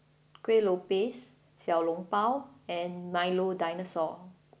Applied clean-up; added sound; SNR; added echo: none; none; none; none.